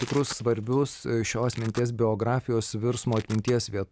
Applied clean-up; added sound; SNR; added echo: none; Coin (dropping) + Domestic sounds, home sounds; 19 dB; none.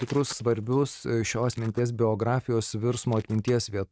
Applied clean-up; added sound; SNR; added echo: neural mask model RNNoise.